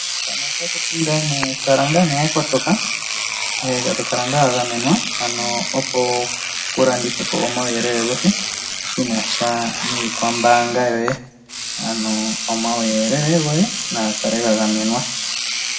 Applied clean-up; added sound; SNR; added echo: none; Engine / Domestic sounds, home sounds; 3 dB; reverberation time 0.7 s.